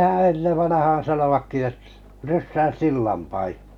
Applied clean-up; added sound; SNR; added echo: none; none; none; none.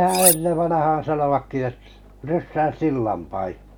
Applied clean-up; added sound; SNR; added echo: none; Cutlery, silverware; 3 dB; none.